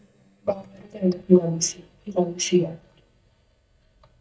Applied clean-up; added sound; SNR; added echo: neural mask model DeepFilterNet 3.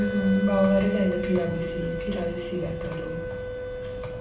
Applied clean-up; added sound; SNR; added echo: none; Wind instrument, woodwind instrument; 6 dB; reverberation time 1.1 s.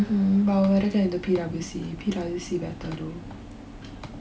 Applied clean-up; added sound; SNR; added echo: none; none; none; none.